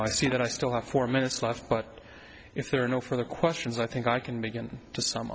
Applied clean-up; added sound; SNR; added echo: none; none; none; none.